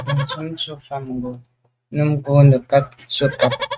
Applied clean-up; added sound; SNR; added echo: neural mask model RNNoise.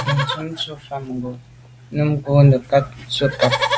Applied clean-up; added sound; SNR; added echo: none; Livestock, farm animals, working animals; 8 dB; none.